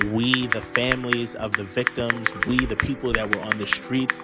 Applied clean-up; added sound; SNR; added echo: none; Typing; 1 dB; none.